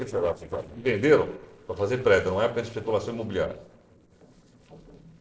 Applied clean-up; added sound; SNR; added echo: neural separator model SepFormer DNS4.